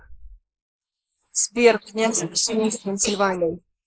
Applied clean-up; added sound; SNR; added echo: neural mask model Resemble Enhance denoiser.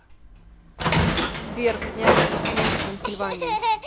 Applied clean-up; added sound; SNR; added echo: none; Train; -4 dB; none.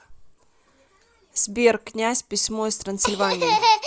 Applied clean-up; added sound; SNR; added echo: none; none; none; none.